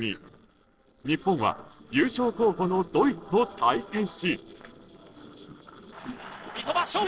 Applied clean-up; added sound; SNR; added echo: neural separator model SepFormer DNS4.